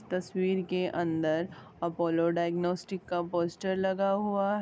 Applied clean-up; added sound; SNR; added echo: none; none; none; none.